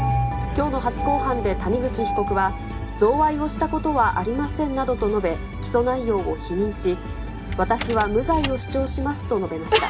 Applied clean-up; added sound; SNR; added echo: none; Engine starting; 6 dB; reverberation time 0.3 s.